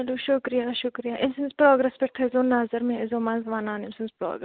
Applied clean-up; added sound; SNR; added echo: none; none; none; none.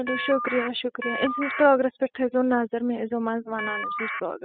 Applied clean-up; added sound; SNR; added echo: classical method spectral subtraction.